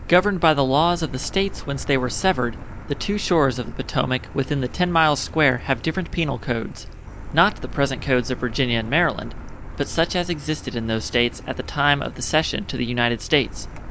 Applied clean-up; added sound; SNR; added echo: none; Car; 11 dB; none.